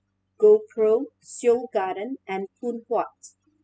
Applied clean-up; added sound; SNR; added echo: classical method spectral subtraction.